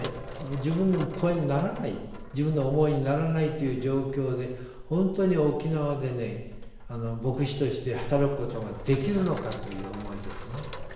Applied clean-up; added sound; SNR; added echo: none; Sink (filling or washing); 12 dB; reverberation time 1.0 s.